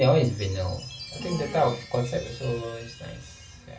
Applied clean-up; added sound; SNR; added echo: none; Chime; 17 dB; reverberation time 0.2 s.